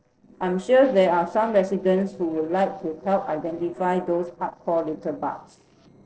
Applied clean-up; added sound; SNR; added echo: neural separator model SepFormer DNS4.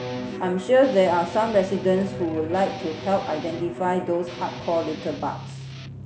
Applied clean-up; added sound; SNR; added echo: none; Bowed string instrument + Guitar; 10 dB; none.